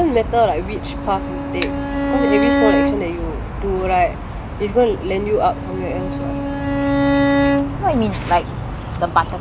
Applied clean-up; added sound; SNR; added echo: none; Bowed string instrument; 2 dB; none.